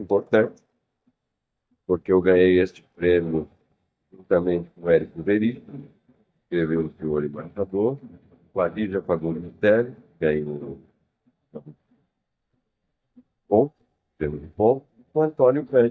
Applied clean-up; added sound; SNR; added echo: neural mask model DeepFilterNet 3.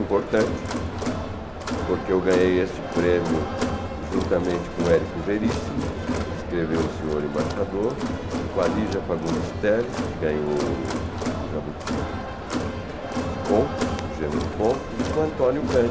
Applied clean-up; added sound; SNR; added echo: none; Crowd; 2 dB; none.